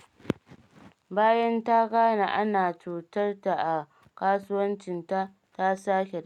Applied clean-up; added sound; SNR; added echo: none; none; none; none.